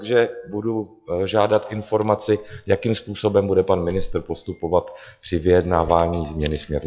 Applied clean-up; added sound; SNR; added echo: classical method log-MMSE.